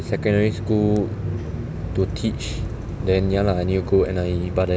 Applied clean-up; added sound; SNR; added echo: none; none; none; none.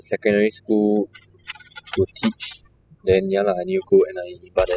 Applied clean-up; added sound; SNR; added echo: classical method spectral subtraction.